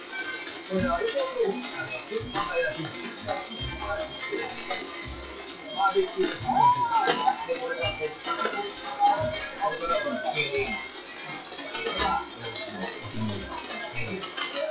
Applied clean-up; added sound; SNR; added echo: classical method WPE with log-MMSE.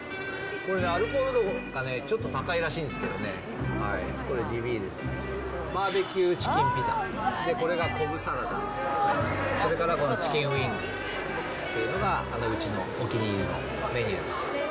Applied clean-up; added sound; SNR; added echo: none; none; none; none.